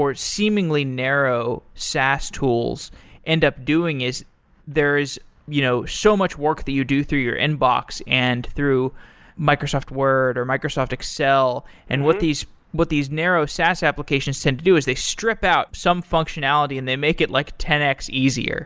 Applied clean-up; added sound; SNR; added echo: none; none; none; none.